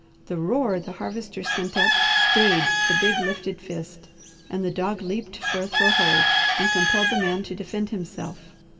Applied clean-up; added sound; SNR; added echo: none; Bird / Chicken, rooster; -4 dB; reverberation time 1.3 s.